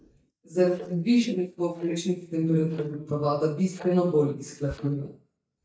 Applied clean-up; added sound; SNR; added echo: neural mask model DeepFilterNet 3.